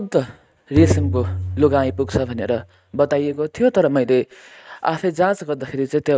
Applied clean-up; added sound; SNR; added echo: neural mask model RNNoise.